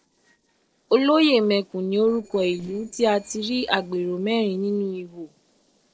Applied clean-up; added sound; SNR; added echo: neural separator model SepFormer DNS4.